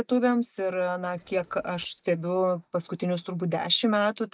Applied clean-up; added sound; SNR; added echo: neural mask model DeepFilterNet 3.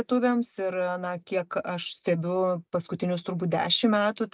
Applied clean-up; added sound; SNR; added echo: none; none; none; none.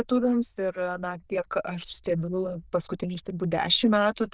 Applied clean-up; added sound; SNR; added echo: neural diffusion model UNIVERSE++.